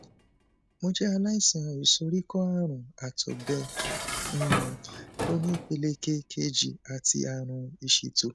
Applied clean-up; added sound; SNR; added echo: none; Dishes, pots, and pans; 9 dB; none.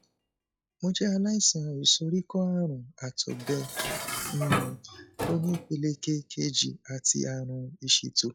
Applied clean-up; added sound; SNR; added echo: classical method log-MMSE.